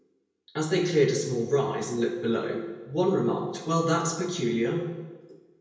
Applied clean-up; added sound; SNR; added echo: none; none; none; reverberation time 1.0 s.